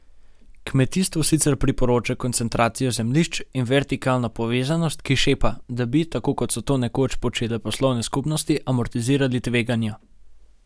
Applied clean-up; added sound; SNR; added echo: none; none; none; none.